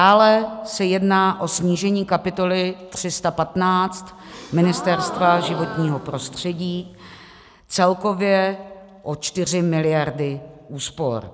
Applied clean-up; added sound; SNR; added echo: none; Gasp; 10 dB; none.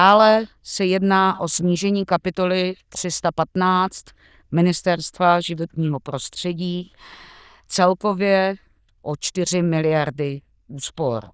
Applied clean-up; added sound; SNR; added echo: neural diffusion model UNIVERSE++.